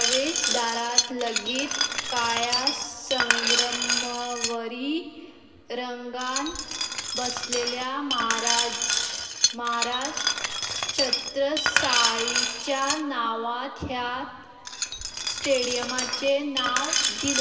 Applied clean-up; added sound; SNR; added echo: none; Glass; -2 dB; reverberation time 2.1 s.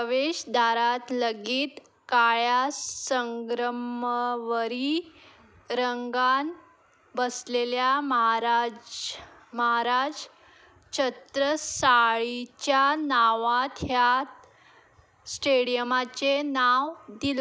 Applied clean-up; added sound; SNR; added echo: none; none; none; none.